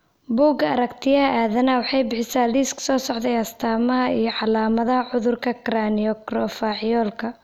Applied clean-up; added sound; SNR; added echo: none; none; none; none.